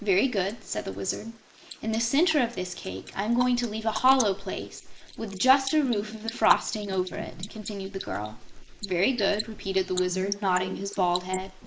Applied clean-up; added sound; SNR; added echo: neural mask model Resemble Enhance denoiser.